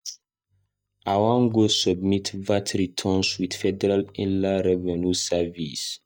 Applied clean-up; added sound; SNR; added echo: neural mask model DeepFilterNet 3.